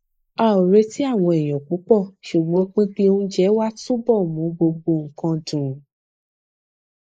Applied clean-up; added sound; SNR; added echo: neural mask model Resemble Enhance denoiser.